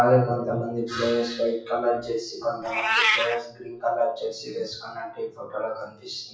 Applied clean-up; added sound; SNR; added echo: classical method WPE with log-MMSE.